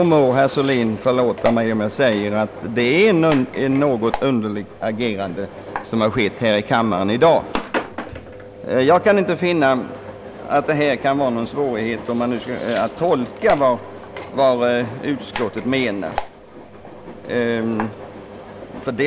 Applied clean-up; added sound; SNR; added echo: none; Engine; 12 dB; none.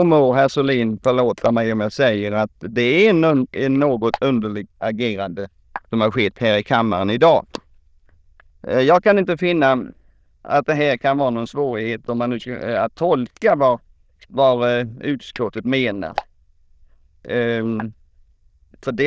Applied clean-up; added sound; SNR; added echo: neural diffusion model UNIVERSE++.